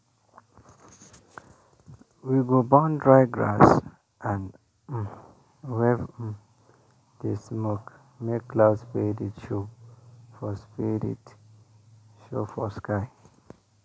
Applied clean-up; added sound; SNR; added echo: none; none; none; none.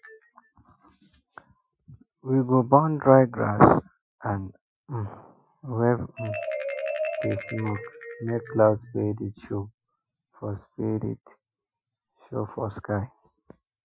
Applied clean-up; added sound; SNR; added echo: classical method Wiener filter.